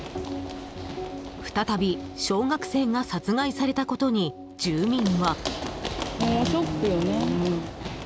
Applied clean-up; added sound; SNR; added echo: none; Run; 9 dB; none.